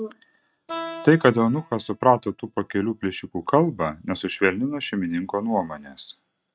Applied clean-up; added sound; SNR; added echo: neural mask model RNNoise.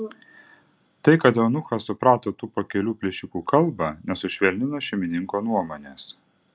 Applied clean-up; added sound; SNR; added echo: none; none; none; none.